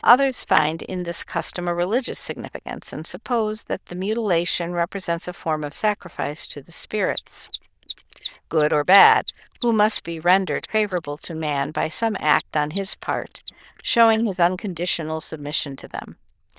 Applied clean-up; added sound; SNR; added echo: neural diffusion model UNIVERSE++.